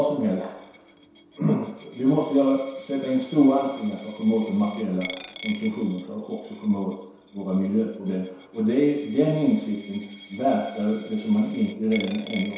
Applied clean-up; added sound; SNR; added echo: none; Coin (dropping); 18 dB; reverberation time 0.7 s.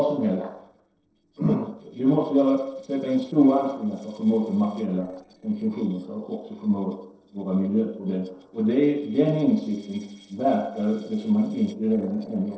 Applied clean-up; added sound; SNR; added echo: neural separator model SepFormer DNS4.